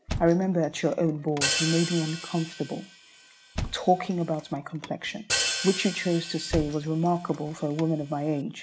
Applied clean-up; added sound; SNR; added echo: none; Thump, thud + Hi-hat; 7 dB; none.